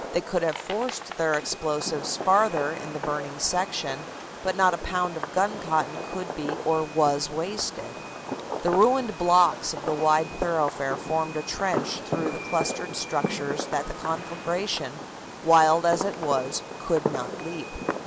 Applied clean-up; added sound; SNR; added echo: none; Fireworks; 8 dB; none.